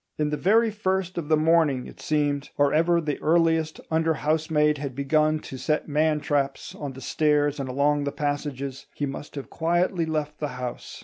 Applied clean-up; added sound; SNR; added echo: none; none; none; none.